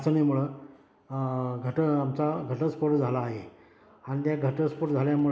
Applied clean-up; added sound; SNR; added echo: none; none; none; none.